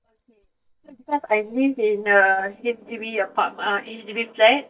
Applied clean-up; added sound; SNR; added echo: neural mask model DeepFilterNet 3.